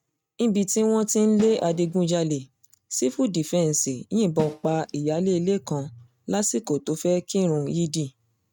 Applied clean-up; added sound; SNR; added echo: neural mask model RNNoise.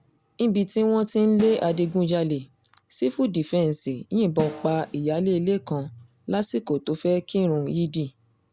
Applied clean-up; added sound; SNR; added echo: none; Snare drum; 12 dB; none.